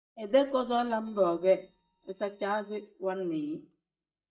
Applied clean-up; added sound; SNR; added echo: neural mask model DeepFilterNet 3.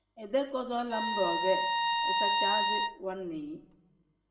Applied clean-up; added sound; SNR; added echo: none; Bowed string instrument; -4 dB; reverberation time 0.8 s.